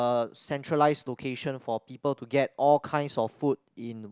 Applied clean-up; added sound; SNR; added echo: none; none; none; none.